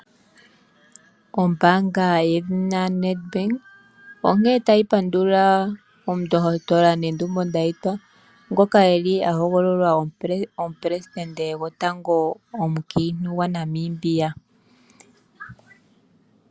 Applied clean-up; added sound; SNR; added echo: none; none; none; none.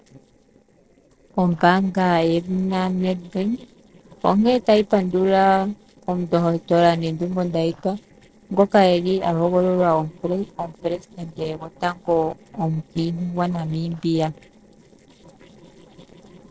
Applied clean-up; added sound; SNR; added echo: neural separator model SepFormer DNS4.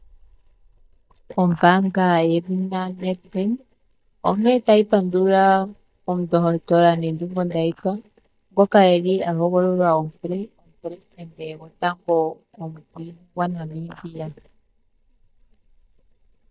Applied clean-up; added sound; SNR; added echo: neural mask model DeepFilterNet 3.